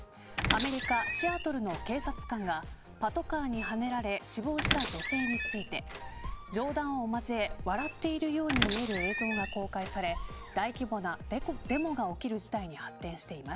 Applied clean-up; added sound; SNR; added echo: none; Squeak; 2 dB; none.